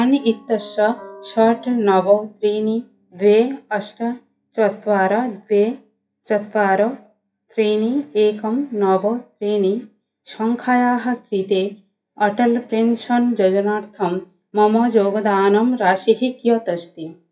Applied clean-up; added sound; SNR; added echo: classical method WPE with log-MMSE.